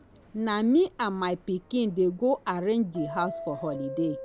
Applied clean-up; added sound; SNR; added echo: none; Subway, metro, underground; 14 dB; none.